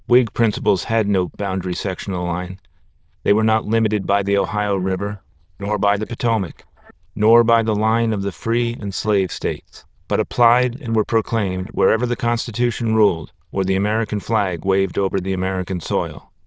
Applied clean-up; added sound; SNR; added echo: neural diffusion model UNIVERSE++.